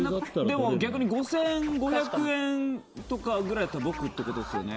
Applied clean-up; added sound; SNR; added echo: none; Scratching (performance technique); 15 dB; none.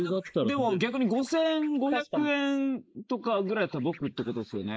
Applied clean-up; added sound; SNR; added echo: neural mask model Resemble Enhance denoiser.